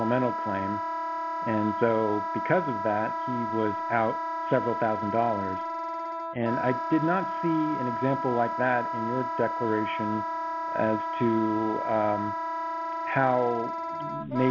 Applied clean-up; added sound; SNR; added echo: none; Wind instrument, woodwind instrument; 2 dB; none.